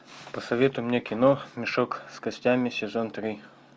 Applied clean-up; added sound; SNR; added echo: none; none; none; none.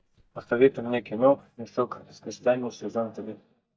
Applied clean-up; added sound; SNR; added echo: neural mask model DeepFilterNet 3.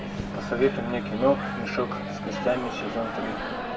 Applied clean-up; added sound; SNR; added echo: none; Microwave oven; 3 dB; reverberation time 0.2 s.